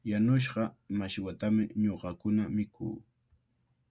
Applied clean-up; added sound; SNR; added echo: none; none; none; none.